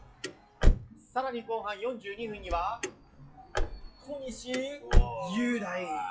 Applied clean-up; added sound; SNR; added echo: classical method WPE with log-MMSE.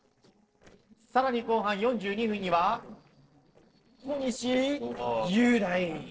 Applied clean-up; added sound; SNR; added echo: neural separator model SepFormer DNS4.